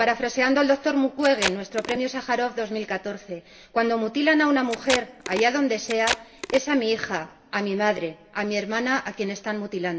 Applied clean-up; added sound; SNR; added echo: none; Packing tape, duct tape; 8 dB; reverberation time 0.9 s.